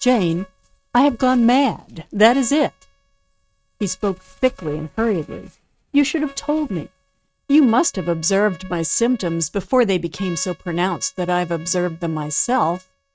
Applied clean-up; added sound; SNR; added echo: neural mask model RNNoise.